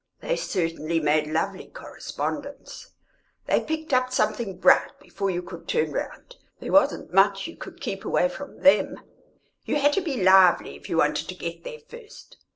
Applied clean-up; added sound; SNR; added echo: none; none; none; none.